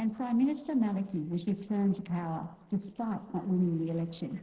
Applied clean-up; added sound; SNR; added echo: neural separator model SepFormer DNS4.